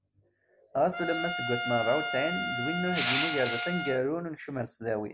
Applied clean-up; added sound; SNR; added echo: none; Trumpet + Crushing; 1 dB; none.